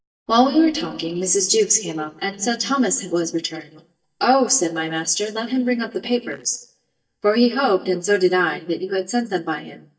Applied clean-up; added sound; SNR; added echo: neural mask model DeepFilterNet 3.